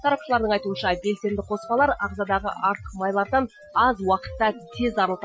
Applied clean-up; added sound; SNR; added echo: classical method Wiener filter.